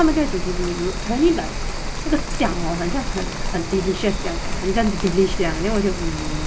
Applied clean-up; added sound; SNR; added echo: none; Rain; 2 dB; none.